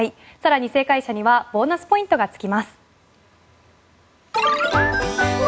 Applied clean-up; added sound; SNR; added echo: none; none; none; none.